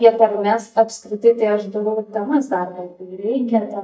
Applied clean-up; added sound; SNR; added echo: neural mask model DeepFilterNet 3.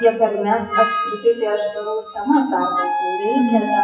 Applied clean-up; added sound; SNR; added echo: classical method WPE with log-MMSE.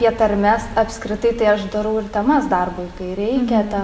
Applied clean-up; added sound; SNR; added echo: none; none; none; none.